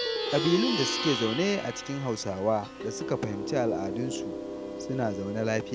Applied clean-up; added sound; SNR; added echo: none; Plucked string instrument; 3 dB; none.